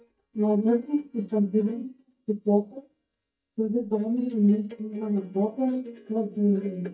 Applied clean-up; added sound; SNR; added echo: neural mask model DeepFilterNet 3.